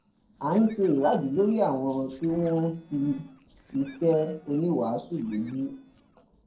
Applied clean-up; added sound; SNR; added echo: neural separator model SepFormer DNS4.